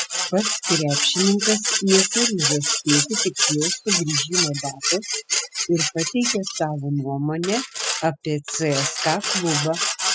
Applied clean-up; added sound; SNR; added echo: classical method spectral subtraction.